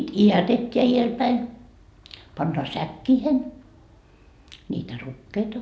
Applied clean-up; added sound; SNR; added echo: none; none; none; none.